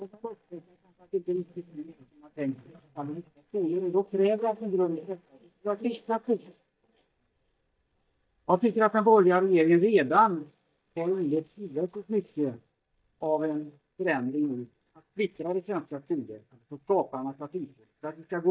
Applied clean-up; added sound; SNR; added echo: neural mask model DeepFilterNet 3.